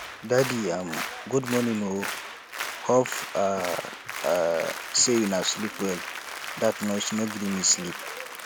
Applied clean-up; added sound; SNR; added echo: none; Applause; 9 dB; none.